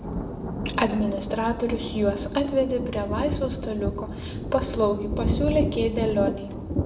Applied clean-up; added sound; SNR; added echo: none; Thunder; 3 dB; reverberation time 0.6 s.